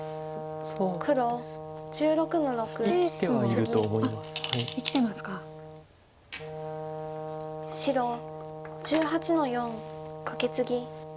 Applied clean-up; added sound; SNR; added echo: none; Brass instrument; 9 dB; none.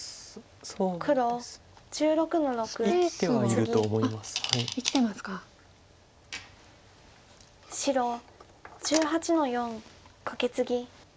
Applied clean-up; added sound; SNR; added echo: none; none; none; none.